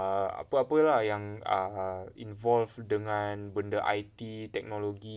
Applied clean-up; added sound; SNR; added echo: none; none; none; none.